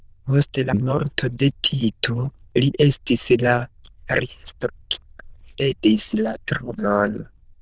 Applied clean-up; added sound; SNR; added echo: neural diffusion model UNIVERSE++.